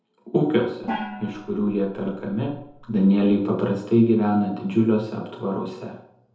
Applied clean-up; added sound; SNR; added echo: none; Gong; 14 dB; reverberation time 2.1 s.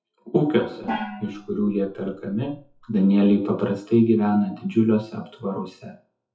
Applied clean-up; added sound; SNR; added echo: classical method WPE with log-MMSE.